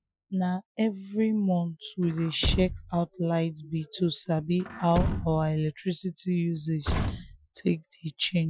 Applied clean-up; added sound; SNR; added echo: classical method Wiener filter.